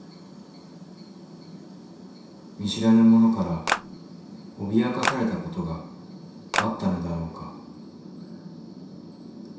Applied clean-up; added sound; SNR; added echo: none; Clapping; 0 dB; reverberation time 0.7 s.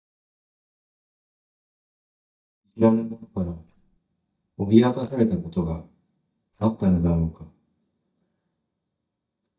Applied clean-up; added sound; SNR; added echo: neural mask model DeepFilterNet 3.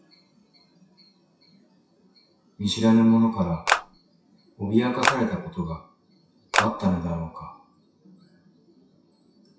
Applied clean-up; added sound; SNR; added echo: classical method WPE with log-MMSE.